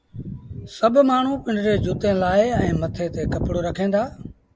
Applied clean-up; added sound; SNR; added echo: none; none; none; none.